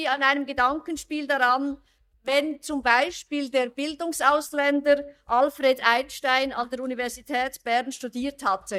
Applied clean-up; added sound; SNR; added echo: neural mask model DeepFilterNet 3.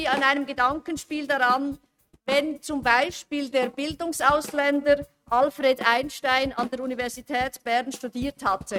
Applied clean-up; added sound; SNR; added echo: neural mask model RNNoise.